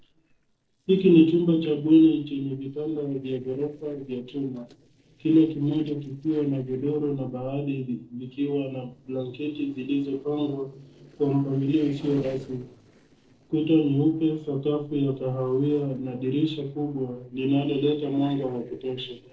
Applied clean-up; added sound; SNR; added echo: neural separator model SepFormer DNS4.